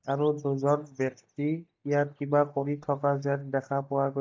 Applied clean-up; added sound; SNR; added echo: neural mask model DeepFilterNet 3.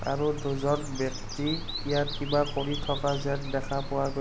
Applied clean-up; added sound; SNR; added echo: none; Bird vocalization, bird call, bird song; 14 dB; none.